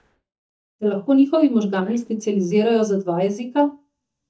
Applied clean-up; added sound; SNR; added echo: neural mask model DeepFilterNet 3.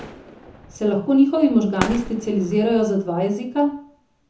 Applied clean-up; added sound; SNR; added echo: none; Fireworks; 15 dB; reverberation time 0.6 s.